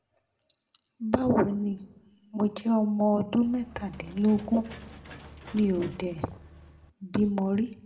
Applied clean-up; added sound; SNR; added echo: none; Engine / Mechanisms; 18 dB; reverberation time 0.6 s.